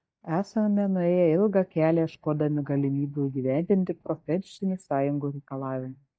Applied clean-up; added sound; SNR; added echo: neural mask model DeepFilterNet 3.